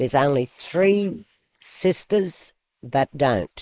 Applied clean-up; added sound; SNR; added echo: neural mask model Resemble Enhance denoiser.